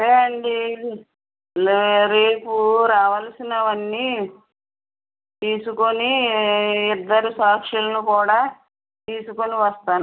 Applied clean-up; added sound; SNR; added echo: none; none; none; none.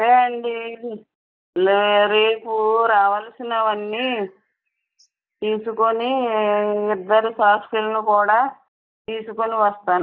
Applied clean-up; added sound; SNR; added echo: neural mask model DeepFilterNet 3.